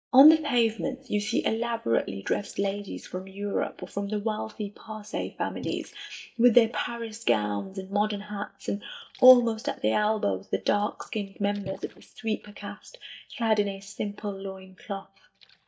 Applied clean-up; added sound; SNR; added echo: neural mask model DeepFilterNet 3.